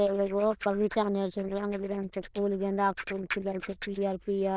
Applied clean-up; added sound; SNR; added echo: neural diffusion model UNIVERSE++.